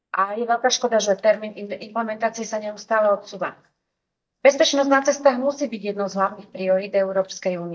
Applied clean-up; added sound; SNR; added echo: neural mask model DeepFilterNet 3.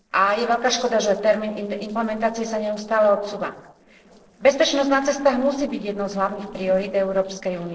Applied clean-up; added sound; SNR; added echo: neural separator model SepFormer DNS4.